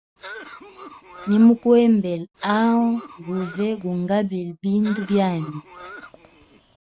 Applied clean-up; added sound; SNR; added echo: none; Cough; 18 dB; none.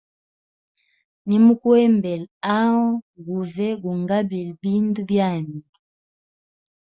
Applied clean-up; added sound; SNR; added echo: none; none; none; none.